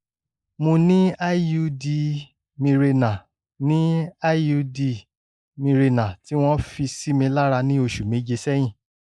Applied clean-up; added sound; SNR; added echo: neural mask model Resemble Enhance denoiser.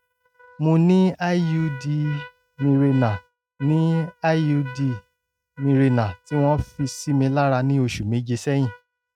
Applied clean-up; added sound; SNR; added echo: neural mask model RNNoise.